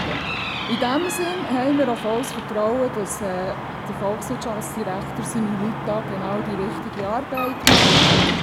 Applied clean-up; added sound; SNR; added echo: none; Slam; -2 dB; none.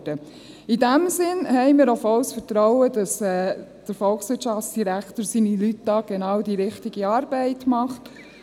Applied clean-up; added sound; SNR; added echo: none; none; none; none.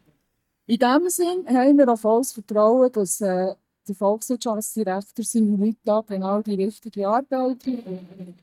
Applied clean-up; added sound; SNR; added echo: neural mask model DeepFilterNet 3.